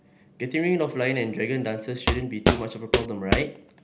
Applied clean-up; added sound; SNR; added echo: none; Walk, footsteps; -3 dB; none.